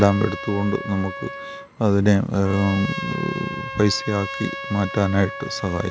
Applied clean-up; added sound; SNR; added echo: none; Trumpet; 11 dB; none.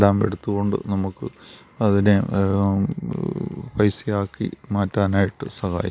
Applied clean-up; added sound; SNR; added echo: none; none; none; none.